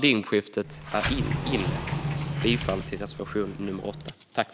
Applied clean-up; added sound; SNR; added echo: none; Sliding door; 2 dB; none.